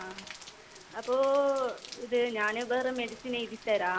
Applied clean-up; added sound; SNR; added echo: none; Rain; 18 dB; none.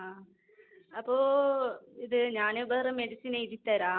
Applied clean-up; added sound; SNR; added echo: none; none; none; none.